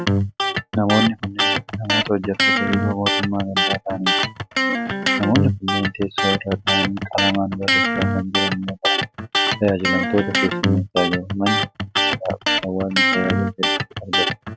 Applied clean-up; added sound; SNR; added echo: none; Electric guitar; -3 dB; none.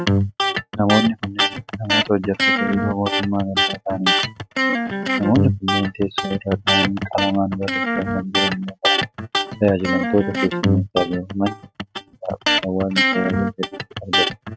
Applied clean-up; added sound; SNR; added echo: neural mask model RNNoise.